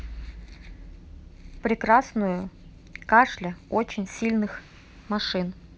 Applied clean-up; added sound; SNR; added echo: none; none; none; none.